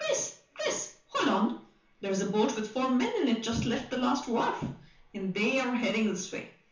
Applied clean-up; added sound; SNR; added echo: none; none; none; reverberation time 0.9 s.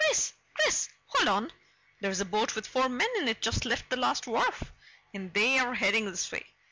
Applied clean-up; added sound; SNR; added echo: none; none; none; none.